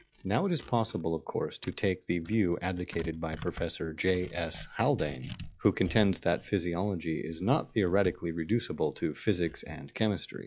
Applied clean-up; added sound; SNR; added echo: classical method log-MMSE.